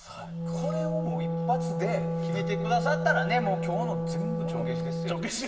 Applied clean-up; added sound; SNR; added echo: none; Wind instrument, woodwind instrument; -1 dB; reverberation time 1.9 s.